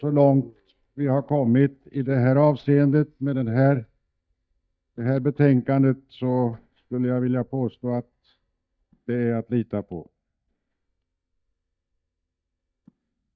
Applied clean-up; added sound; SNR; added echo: neural mask model DeepFilterNet 3.